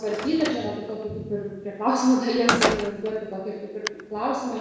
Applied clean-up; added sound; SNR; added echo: none; Slam; 5 dB; reverberation time 1.1 s.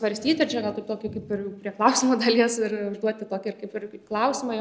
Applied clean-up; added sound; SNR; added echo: none; none; none; none.